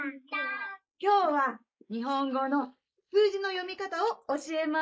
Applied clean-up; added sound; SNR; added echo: neural mask model Resemble Enhance denoiser.